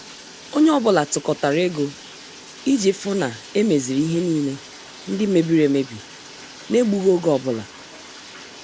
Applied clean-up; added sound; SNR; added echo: none; Bathtub (filling or washing); 19 dB; none.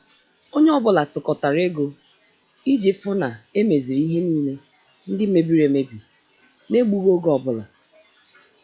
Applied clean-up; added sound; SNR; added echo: classical method log-MMSE.